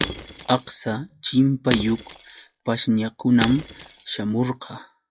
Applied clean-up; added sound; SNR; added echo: classical method log-MMSE.